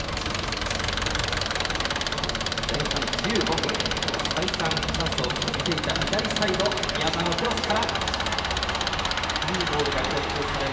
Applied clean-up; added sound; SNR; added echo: none; Engine; -1 dB; reverberation time 1.4 s.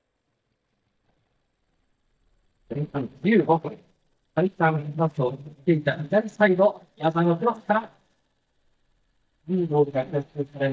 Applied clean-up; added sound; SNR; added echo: neural mask model DeepFilterNet 3.